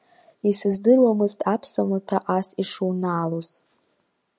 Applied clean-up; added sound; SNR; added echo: none; none; none; none.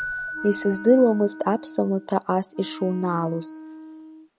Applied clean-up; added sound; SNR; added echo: none; Wind instrument, woodwind instrument + Keyboard (musical); 13 dB; none.